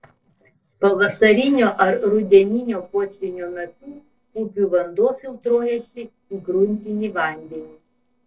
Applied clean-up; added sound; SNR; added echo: neural separator model SepFormer DNS4.